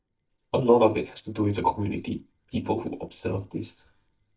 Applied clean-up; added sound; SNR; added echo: neural mask model DeepFilterNet 3.